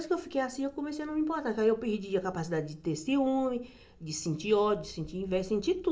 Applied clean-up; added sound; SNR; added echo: none; none; none; reverberation time 0.4 s.